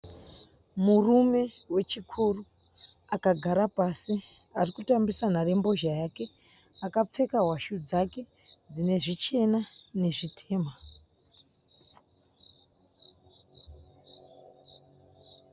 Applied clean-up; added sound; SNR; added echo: none; none; none; none.